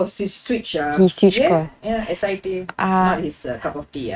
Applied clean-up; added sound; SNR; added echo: neural mask model RNNoise.